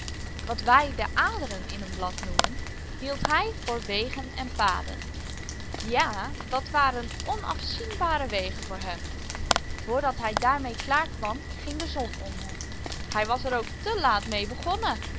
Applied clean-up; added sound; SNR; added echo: none; Rain; 4 dB; none.